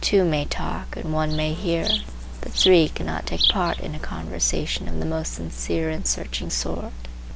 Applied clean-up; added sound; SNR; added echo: none; Insect; 5 dB; none.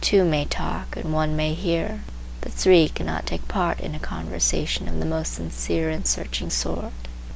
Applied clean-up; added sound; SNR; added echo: none; none; none; none.